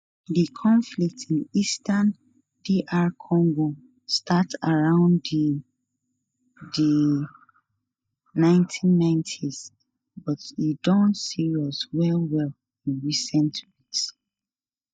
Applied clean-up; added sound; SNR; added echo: neural mask model DeepFilterNet 3.